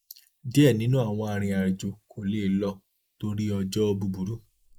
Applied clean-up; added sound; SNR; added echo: neural mask model Resemble Enhance denoiser.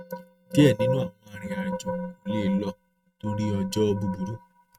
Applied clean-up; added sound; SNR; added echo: neural mask model RNNoise.